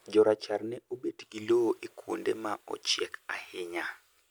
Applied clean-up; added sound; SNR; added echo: none; none; none; none.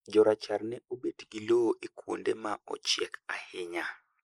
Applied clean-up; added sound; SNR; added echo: neural mask model Resemble Enhance denoiser.